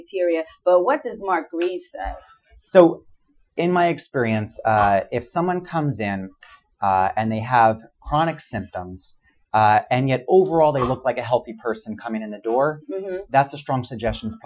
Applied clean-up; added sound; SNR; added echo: classical method Wiener filter.